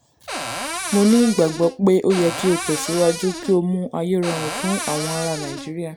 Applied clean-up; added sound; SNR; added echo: none; Cupboard open or close; 8 dB; none.